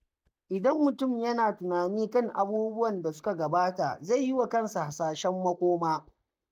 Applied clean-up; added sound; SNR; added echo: neural mask model DeepFilterNet 3.